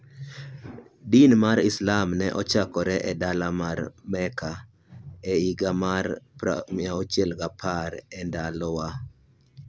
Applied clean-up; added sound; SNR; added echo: none; none; none; none.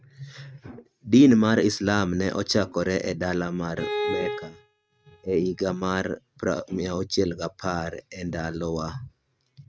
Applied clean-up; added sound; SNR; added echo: neural mask model RNNoise.